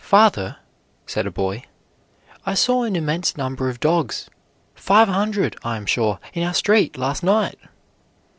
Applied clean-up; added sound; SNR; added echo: none; none; none; none.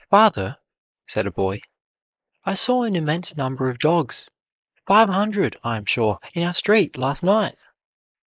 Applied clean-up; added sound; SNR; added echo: neural mask model Resemble Enhance denoiser.